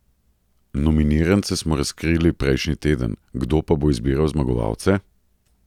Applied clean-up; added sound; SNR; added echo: none; none; none; none.